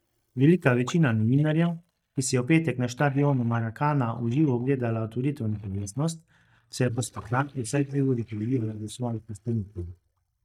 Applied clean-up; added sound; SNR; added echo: neural mask model DeepFilterNet 3.